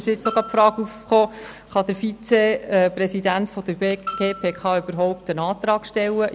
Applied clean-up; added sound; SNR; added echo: none; Bell; 16 dB; none.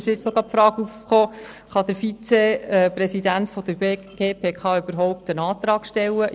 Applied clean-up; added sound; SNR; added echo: neural separator model SepFormer DNS4.